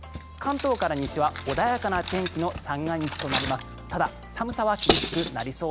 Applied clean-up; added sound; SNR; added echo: none; Cutlery, silverware; 6 dB; none.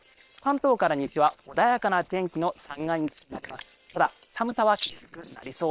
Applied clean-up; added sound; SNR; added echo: neural separator model SepFormer WHAM!.